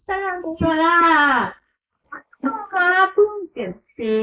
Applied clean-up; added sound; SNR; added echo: neural mask model Resemble Enhance denoiser.